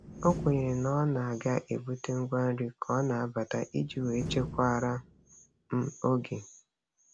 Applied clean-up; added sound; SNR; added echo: none; Slam; 13 dB; none.